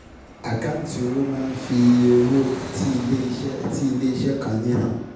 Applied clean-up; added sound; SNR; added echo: none; Fixed-wing aircraft, airplane; 15 dB; reverberation time 0.8 s.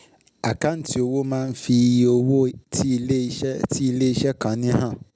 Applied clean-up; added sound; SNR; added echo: none; none; none; none.